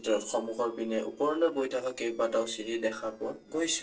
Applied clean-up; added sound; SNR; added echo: neural separator model SepFormer DNS4.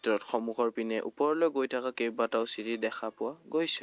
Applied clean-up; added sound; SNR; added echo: none; none; none; none.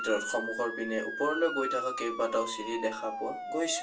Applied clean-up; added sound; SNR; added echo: none; Motor vehicle (road) / Siren; 5 dB; reverberation time 0.3 s.